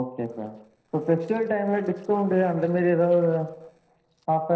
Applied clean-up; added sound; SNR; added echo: neural separator model SepFormer DNS4.